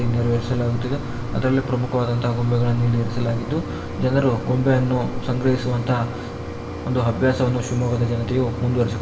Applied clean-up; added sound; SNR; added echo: none; Mechanisms; 7 dB; reverberation time 1.8 s.